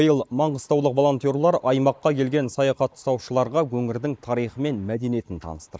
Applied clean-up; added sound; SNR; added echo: neural mask model Resemble Enhance denoiser.